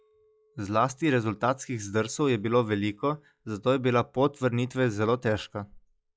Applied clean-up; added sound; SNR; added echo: classical method log-MMSE.